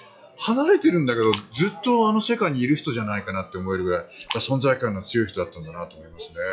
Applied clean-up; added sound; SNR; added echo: classical method log-MMSE.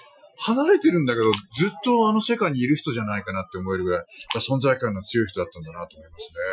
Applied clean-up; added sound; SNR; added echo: classical method Wiener filter.